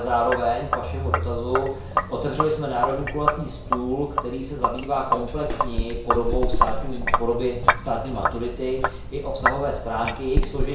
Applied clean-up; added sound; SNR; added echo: none; Sink (filling or washing); -1 dB; reverberation time 0.6 s.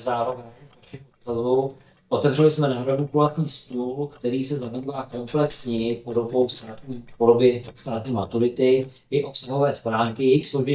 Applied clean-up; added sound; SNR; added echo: neural mask model DeepFilterNet 3.